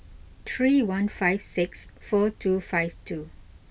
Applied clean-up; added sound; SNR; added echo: none; none; none; none.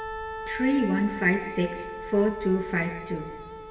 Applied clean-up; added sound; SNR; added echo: none; Wind instrument, woodwind instrument; 10 dB; reverberation time 2.4 s.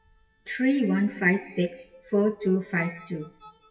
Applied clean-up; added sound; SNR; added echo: classical method WPE with log-MMSE.